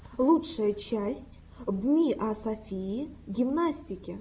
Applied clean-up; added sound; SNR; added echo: none; none; none; none.